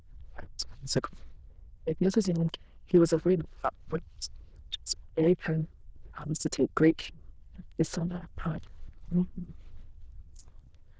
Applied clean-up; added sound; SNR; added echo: neural diffusion model UNIVERSE++.